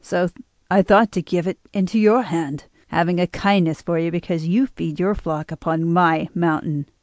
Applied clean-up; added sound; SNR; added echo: none; none; none; none.